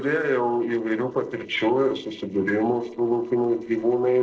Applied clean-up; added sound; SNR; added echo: neural separator model SepFormer DNS4.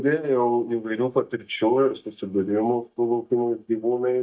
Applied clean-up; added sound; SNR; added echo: neural mask model DeepFilterNet 3.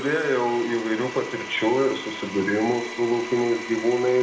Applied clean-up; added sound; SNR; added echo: none; Domestic sounds, home sounds; 12 dB; reverberation time 0.7 s.